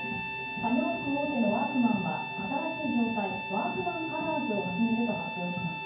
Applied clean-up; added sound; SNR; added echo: none; Harmonica; 6 dB; reverberation time 0.9 s.